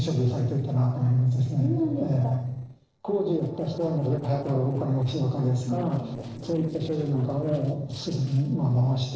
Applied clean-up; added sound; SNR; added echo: neural separator model SepFormer DNS4.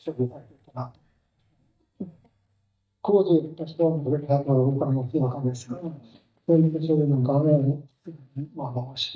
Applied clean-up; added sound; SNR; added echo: neural mask model DeepFilterNet 3.